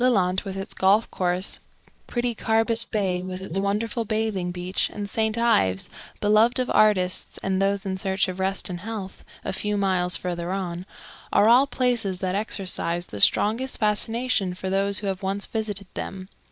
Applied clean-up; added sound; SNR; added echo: neural mask model Resemble Enhance denoiser.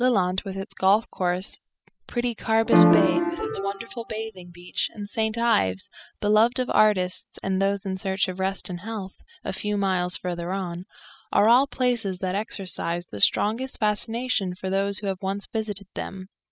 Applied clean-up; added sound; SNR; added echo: classical method spectral subtraction.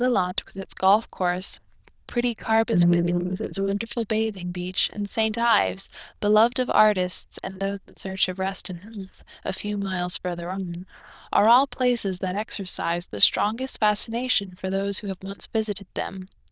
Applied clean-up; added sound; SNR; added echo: neural diffusion model UNIVERSE++.